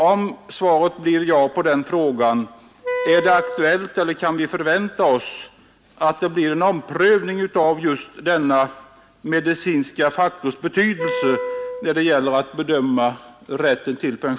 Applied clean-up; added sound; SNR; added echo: none; Wind instrument, woodwind instrument; 7 dB; none.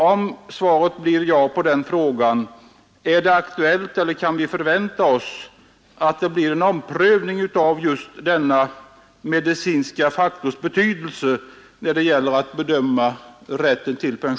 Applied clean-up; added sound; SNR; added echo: none; none; none; none.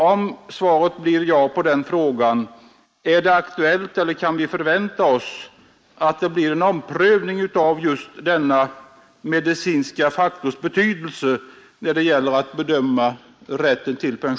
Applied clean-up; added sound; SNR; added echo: neural mask model Resemble Enhance denoiser.